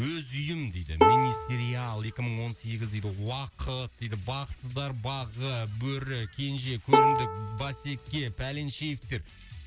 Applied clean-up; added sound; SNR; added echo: none; Bowed string instrument; -4 dB; none.